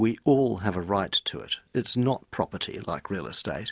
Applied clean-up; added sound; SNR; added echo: none; none; none; none.